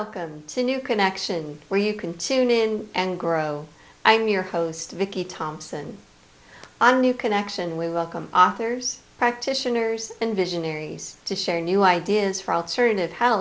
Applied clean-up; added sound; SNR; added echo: none; none; none; none.